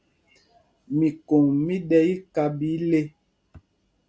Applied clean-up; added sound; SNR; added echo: none; none; none; none.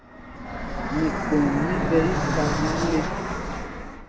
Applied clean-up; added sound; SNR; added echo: none; Fixed-wing aircraft, airplane; -1 dB; none.